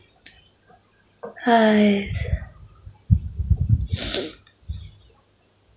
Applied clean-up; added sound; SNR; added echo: none; none; none; none.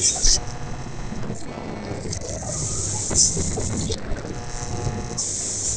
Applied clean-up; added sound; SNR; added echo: neural separator model SepFormer DNS4.